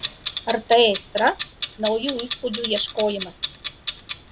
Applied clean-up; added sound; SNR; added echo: none; Clock; 4 dB; none.